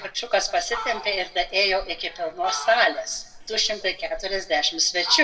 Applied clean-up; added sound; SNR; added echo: none; Fowl; 13 dB; reverberation time 0.6 s.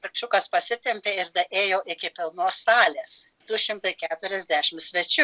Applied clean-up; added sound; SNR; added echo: none; none; none; none.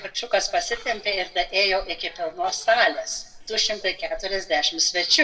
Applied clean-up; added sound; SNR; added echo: neural separator model SepFormer DNS4.